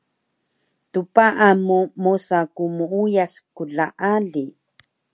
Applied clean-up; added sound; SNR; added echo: none; none; none; none.